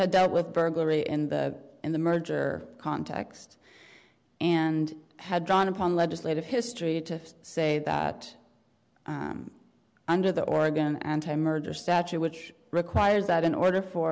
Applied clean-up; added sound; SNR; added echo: none; none; none; none.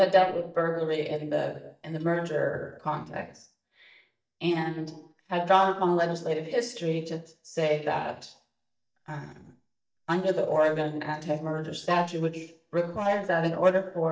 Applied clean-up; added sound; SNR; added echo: neural mask model DeepFilterNet 3.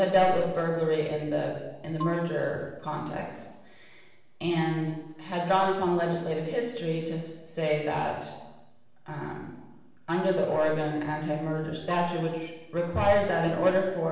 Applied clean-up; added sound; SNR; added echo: none; Marimba, xylophone; 16 dB; reverberation time 0.9 s.